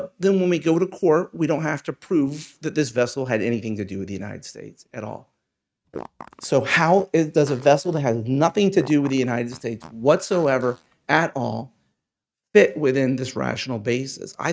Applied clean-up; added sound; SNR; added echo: neural mask model RNNoise.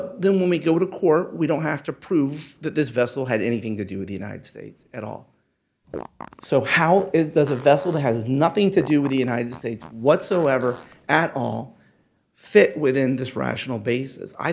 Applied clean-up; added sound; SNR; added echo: none; Fart; 18 dB; none.